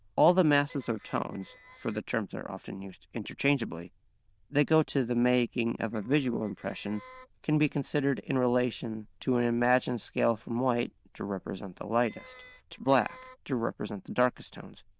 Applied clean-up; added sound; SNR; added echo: neural diffusion model UNIVERSE++.